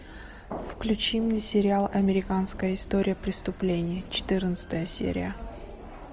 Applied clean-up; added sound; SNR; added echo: none; none; none; none.